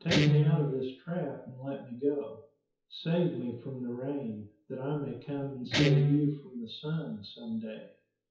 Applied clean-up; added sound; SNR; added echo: classical method WPE with log-MMSE.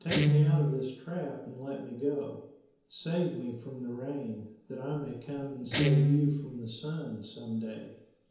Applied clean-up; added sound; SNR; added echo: none; Guitar; -3 dB; reverberation time 0.9 s.